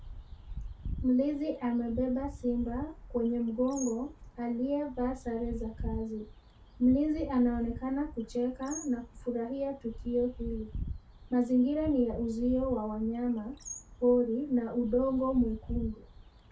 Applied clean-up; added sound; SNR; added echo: none; Bird; 11 dB; reverberation time 0.2 s.